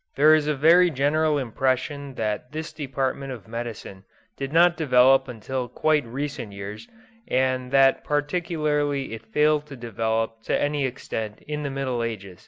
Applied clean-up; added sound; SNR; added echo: none; none; none; none.